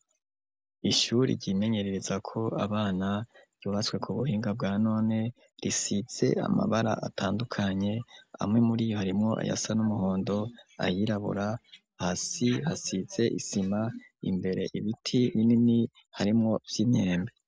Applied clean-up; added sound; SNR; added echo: none; none; none; none.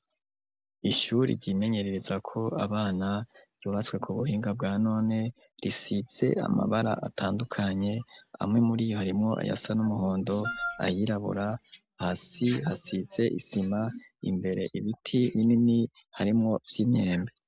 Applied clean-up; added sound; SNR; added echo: none; Wind instrument, woodwind instrument; 7 dB; none.